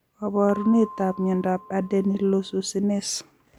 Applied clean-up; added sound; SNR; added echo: none; Percussion; 19 dB; none.